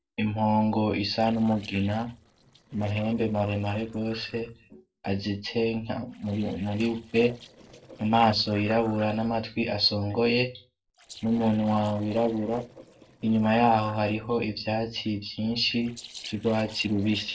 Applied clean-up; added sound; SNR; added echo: neural separator model SepFormer DNS4.